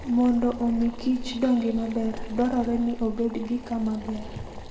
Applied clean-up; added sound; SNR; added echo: none; Boiling; 11 dB; reverberation time 1.7 s.